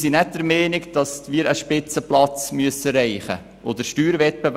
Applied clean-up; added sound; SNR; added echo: none; none; none; none.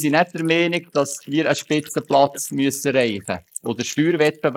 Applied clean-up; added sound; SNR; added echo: neural mask model Resemble Enhance denoiser.